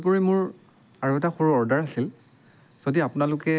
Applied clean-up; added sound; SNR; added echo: none; none; none; none.